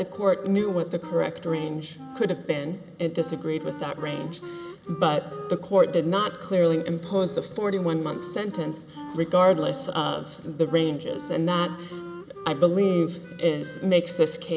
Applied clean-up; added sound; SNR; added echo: none; Wind instrument, woodwind instrument; 16 dB; none.